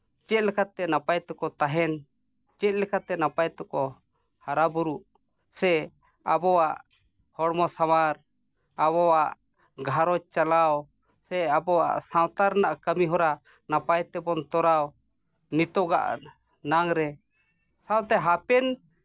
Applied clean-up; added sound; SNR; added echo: none; none; none; none.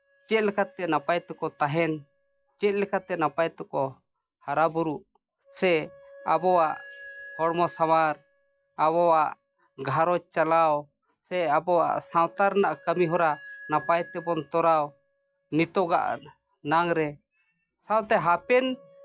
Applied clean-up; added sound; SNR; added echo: classical method log-MMSE.